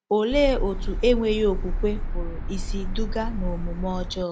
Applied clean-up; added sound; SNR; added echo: none; Car; 1 dB; none.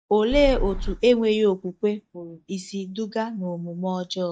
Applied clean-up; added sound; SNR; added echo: neural mask model DeepFilterNet 3.